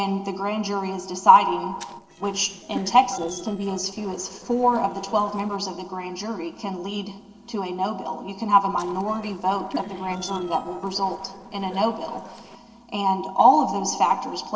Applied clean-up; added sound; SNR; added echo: neural separator model SepFormer DNS4.